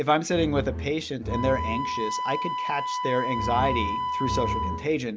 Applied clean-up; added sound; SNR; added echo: none; Wind instrument, woodwind instrument + Bowed string instrument; 2 dB; none.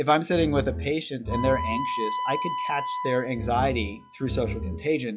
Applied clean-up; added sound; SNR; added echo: classical method log-MMSE.